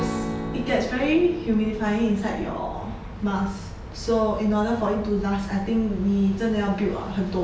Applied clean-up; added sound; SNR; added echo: none; Strum; 13 dB; none.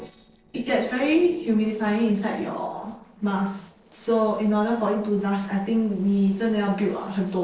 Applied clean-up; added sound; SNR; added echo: neural separator model SepFormer DNS4.